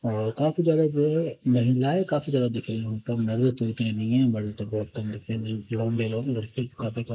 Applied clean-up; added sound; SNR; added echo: neural mask model Resemble Enhance denoiser.